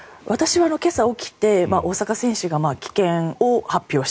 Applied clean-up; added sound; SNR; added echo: none; none; none; none.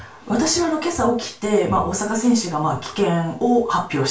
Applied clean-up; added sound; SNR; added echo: none; none; none; reverberation time 0.3 s.